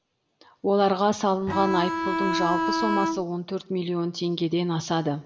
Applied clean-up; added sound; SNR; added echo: none; Bowed string instrument; 0 dB; reverberation time 0.9 s.